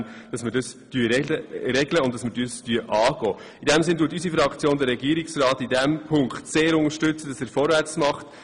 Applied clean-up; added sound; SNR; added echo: none; none; none; none.